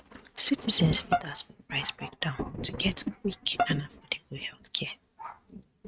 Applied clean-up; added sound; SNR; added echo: neural mask model RNNoise.